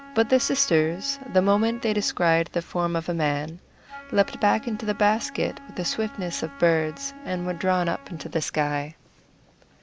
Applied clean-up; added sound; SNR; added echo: none; Wind instrument, woodwind instrument; 19 dB; none.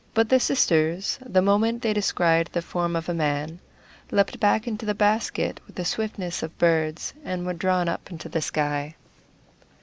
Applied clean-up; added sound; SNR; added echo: none; none; none; none.